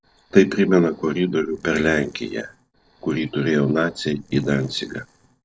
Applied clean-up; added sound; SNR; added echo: neural separator model SepFormer DNS4.